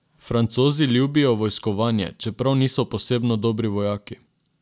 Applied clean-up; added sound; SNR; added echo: none; none; none; none.